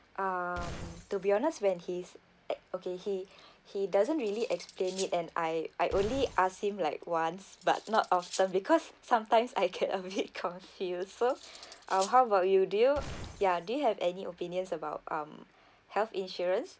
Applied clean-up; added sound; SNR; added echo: none; Cutlery, silverware + Glass; 15 dB; none.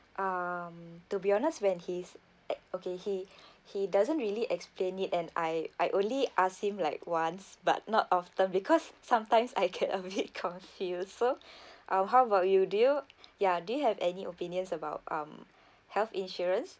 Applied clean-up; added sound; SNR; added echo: none; none; none; none.